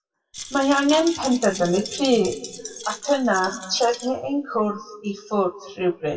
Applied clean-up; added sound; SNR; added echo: classical method WPE with log-MMSE.